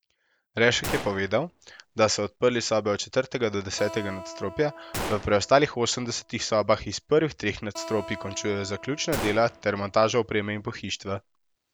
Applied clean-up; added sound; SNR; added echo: none; Acoustic guitar + Gunshot, gunfire; 13 dB; none.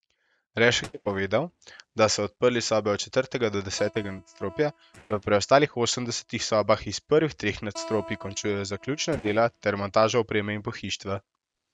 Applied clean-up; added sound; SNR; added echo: neural mask model RNNoise.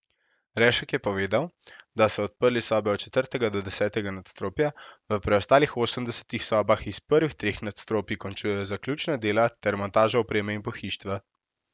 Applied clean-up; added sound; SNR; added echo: none; none; none; none.